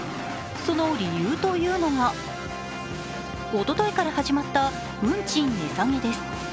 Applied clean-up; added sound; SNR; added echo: none; none; none; none.